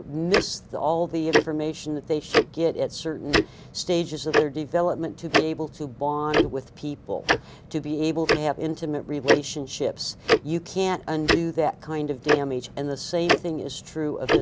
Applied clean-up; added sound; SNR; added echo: none; Tick-tock; 1 dB; none.